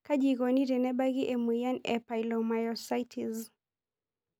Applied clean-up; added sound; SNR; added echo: none; none; none; none.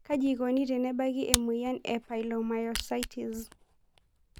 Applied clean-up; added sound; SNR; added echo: none; Camera; 8 dB; none.